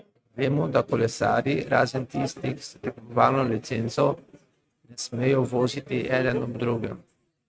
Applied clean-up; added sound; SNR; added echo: neural mask model RNNoise.